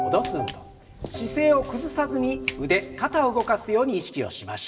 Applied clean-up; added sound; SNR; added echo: none; Walk, footsteps; 15 dB; reverberation time 0.6 s.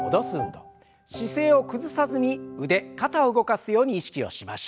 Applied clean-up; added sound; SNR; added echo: none; none; none; none.